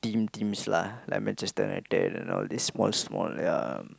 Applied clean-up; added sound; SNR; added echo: none; none; none; none.